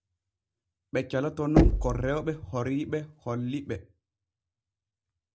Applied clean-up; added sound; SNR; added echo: none; Knock; -4 dB; none.